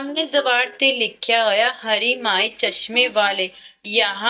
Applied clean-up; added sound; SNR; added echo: neural mask model DeepFilterNet 3.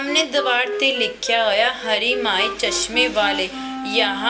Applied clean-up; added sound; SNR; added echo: none; Wind instrument, woodwind instrument; 9 dB; reverberation time 0.2 s.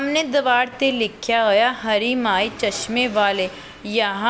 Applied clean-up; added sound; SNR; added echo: none; none; none; none.